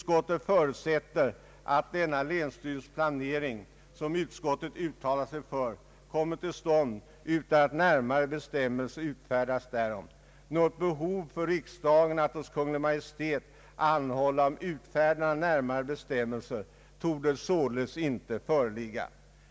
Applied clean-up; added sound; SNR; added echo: none; none; none; none.